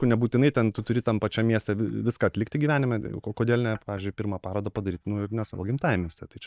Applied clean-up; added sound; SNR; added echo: neural mask model DeepFilterNet 3.